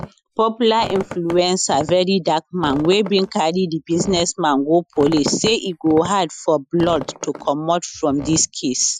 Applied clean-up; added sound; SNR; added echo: classical method Wiener filter.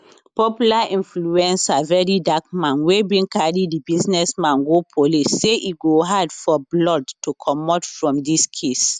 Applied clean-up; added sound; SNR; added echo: none; none; none; none.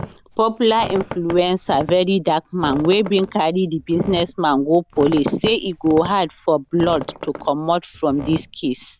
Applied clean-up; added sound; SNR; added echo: none; Squeak; 15 dB; none.